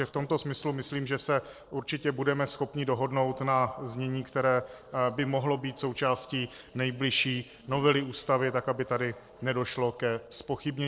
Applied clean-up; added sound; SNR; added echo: neural separator model SepFormer DNS4.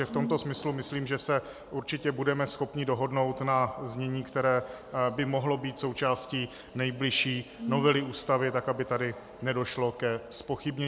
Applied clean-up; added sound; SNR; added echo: none; Brass instrument; 7 dB; none.